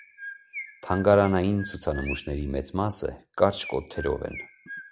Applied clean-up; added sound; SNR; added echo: none; Chirp, tweet; 16 dB; none.